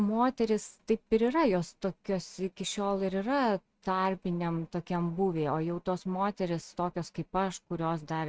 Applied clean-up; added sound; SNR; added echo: neural mask model RNNoise.